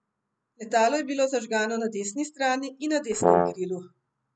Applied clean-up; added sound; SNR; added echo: none; Brass instrument; -5 dB; none.